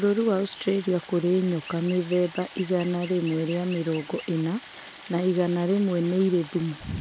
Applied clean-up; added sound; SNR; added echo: none; Stream + Chirp, tweet; 19 dB; none.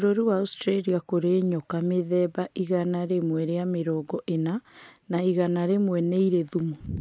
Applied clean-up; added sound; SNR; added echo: none; none; none; none.